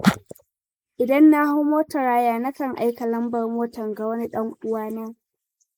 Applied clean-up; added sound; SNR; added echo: neural mask model Resemble Enhance denoiser.